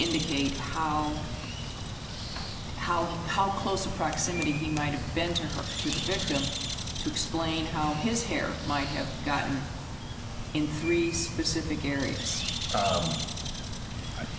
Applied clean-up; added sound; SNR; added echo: none; Bird; 5 dB; none.